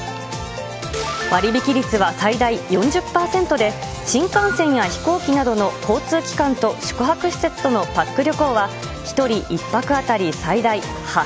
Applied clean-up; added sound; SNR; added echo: none; none; none; none.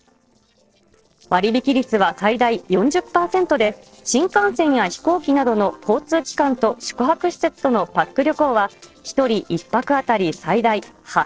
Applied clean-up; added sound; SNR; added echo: neural separator model SepFormer DNS4.